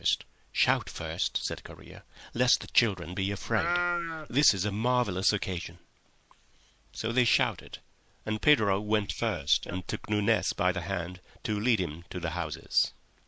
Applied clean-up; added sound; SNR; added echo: neural mask model Resemble Enhance denoiser.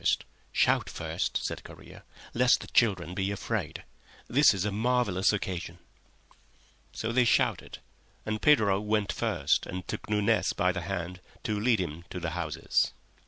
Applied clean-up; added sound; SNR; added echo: none; none; none; none.